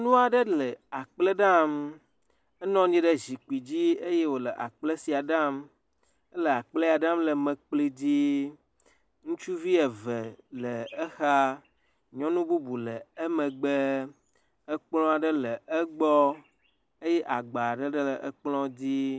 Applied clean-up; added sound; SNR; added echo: none; none; none; none.